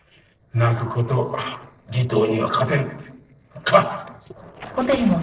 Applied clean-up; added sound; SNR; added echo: neural separator model SepFormer DNS4.